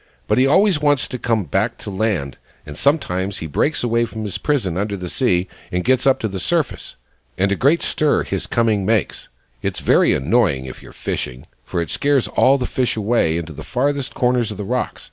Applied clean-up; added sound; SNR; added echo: none; none; none; none.